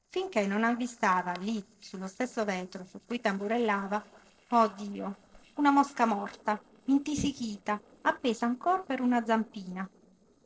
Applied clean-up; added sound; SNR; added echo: neural separator model SepFormer DNS4.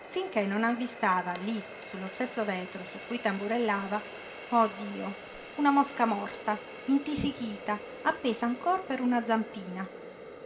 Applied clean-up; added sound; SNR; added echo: none; Water tap, faucet; 13 dB; reverberation time 1.8 s.